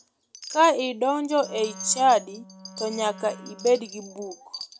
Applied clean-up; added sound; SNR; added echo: none; Wind instrument, woodwind instrument + Wind chime; 16 dB; none.